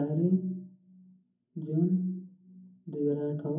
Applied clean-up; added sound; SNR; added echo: none; none; none; reverberation time 0.3 s.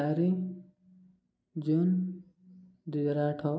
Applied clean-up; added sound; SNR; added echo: none; none; none; none.